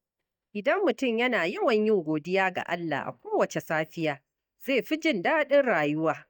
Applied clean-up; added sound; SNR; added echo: neural mask model DeepFilterNet 3.